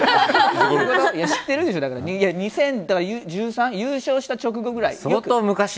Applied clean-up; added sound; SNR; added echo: none; none; none; none.